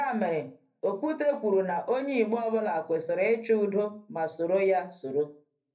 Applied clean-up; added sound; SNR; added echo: none; none; none; reverberation time 0.3 s.